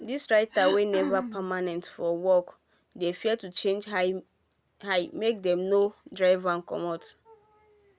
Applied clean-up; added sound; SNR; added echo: none; Cough; 7 dB; none.